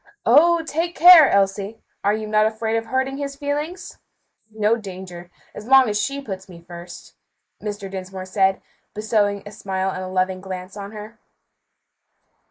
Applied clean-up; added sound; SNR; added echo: neural mask model Resemble Enhance denoiser.